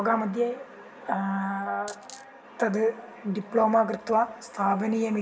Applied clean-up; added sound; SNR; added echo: none; Coin (dropping); 18 dB; reverberation time 1.4 s.